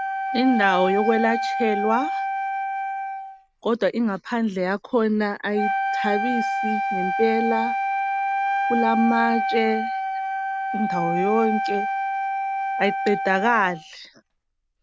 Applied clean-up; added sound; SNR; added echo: none; Wind instrument, woodwind instrument; 1 dB; none.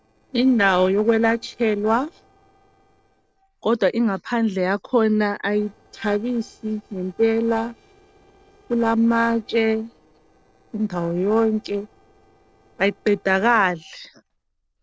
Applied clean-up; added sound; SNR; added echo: neural separator model SepFormer DNS4.